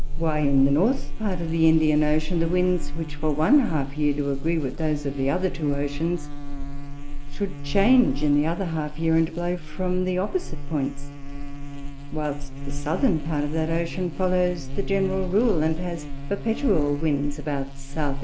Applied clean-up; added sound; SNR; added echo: none; Buzz; 2 dB; none.